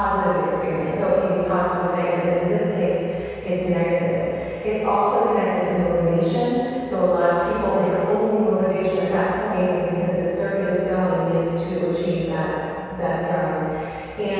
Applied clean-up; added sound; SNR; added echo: none; none; none; reverberation time 2.2 s.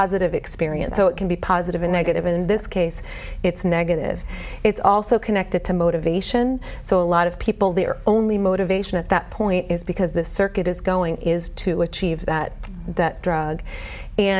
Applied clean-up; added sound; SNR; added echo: none; none; none; none.